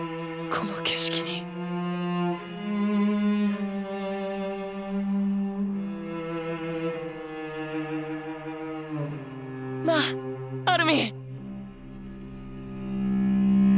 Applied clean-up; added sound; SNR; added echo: none; none; none; none.